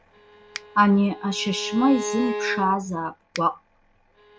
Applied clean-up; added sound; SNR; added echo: none; Finger snapping + Bowed string instrument; 10 dB; none.